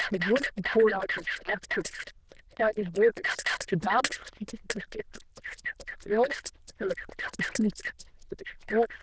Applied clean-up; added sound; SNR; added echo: neural diffusion model UNIVERSE++.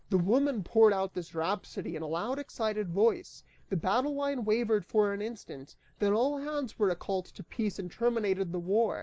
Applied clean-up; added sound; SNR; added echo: none; none; none; none.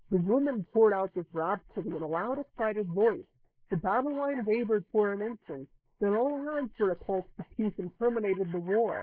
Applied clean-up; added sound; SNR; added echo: neural mask model Resemble Enhance denoiser.